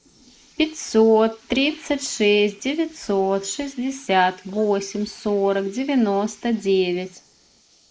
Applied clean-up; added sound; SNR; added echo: neural mask model Resemble Enhance denoiser.